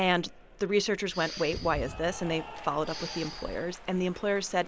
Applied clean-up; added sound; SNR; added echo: none; Applause / Cheering + Respiratory sounds; 12 dB; none.